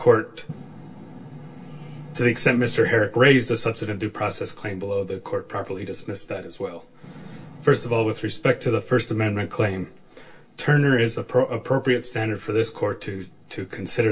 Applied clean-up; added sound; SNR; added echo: none; none; none; reverberation time 0.2 s.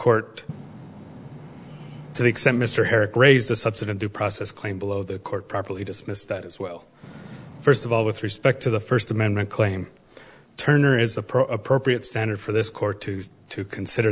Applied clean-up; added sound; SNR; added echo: none; none; none; none.